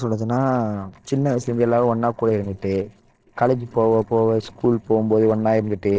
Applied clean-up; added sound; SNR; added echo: neural separator model SepFormer DNS4.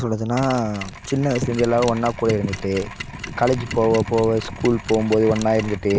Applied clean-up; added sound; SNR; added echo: none; Mechanisms; 14 dB; none.